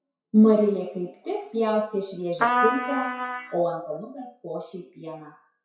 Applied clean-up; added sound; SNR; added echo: classical method WPE with log-MMSE.